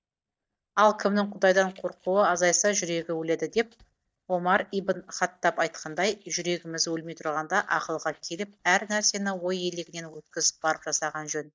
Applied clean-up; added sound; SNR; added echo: neural mask model DeepFilterNet 3.